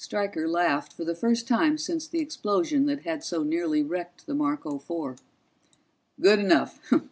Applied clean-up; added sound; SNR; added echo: none; none; none; none.